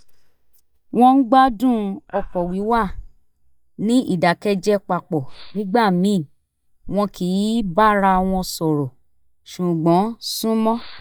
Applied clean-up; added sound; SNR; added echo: neural mask model DeepFilterNet 3.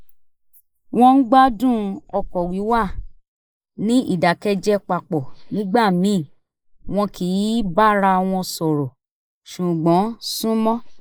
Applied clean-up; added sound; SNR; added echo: neural mask model Resemble Enhance denoiser.